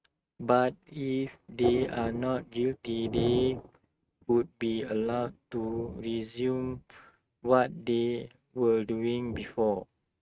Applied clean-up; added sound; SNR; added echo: neural mask model RNNoise.